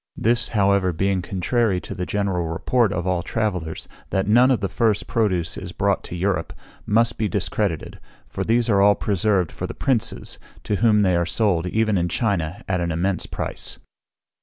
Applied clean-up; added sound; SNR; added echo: none; none; none; none.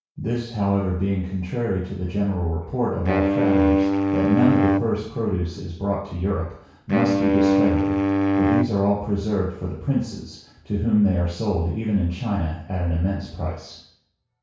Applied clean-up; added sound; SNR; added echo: none; Wind instrument, woodwind instrument; -2 dB; reverberation time 0.6 s.